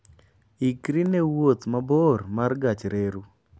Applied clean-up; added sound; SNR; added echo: none; none; none; none.